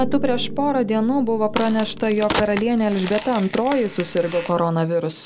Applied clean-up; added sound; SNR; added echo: none; Crack + Piano; 8 dB; none.